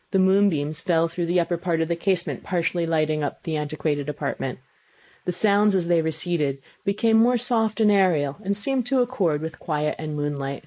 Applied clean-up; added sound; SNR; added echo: neural mask model Resemble Enhance denoiser.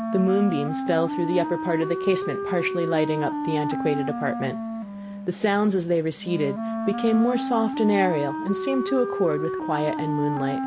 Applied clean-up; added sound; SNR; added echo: none; Wind instrument, woodwind instrument; 4 dB; none.